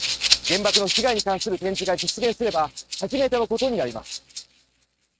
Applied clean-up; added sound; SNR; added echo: neural mask model RNNoise.